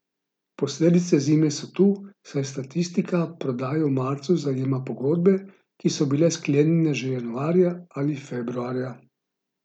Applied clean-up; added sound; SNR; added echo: none; none; none; none.